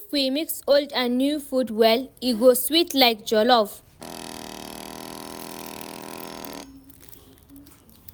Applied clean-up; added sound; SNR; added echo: none; Tools; 13 dB; none.